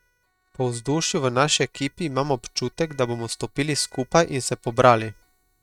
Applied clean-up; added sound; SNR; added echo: neural mask model RNNoise.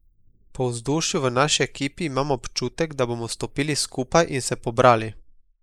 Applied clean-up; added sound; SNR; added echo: neural mask model Resemble Enhance denoiser.